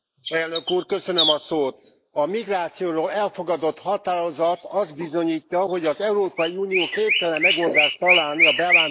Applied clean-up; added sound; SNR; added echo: neural mask model Resemble Enhance denoiser.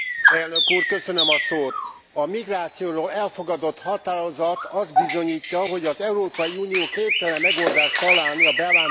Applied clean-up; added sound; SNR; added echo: none; Chirp, tweet + Dog; -2 dB; none.